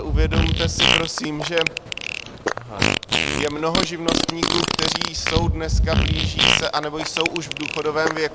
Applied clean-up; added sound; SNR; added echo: none; Fart; -4 dB; none.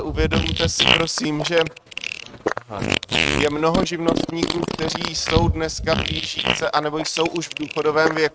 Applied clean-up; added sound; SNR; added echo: neural mask model RNNoise.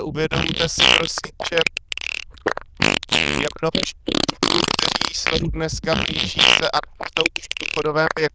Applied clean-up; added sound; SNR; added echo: neural diffusion model UNIVERSE++.